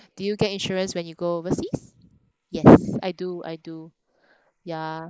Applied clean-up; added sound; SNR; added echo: neural mask model Resemble Enhance denoiser.